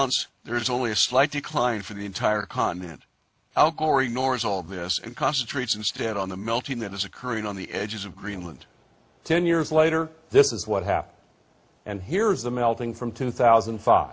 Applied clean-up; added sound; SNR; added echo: none; none; none; none.